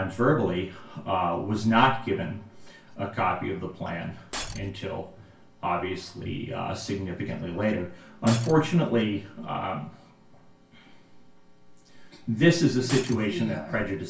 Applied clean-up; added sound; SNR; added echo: none; Shatter; 13 dB; reverberation time 0.3 s.